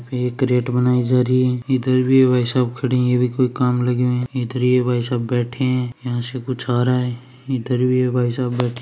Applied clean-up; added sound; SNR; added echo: none; none; none; none.